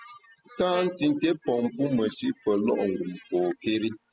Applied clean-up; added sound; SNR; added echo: classical method spectral subtraction.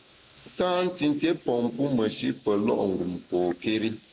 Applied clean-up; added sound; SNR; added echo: neural mask model Resemble Enhance denoiser.